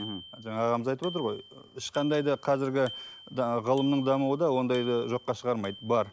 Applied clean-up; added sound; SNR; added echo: none; Bicycle bell; 18 dB; none.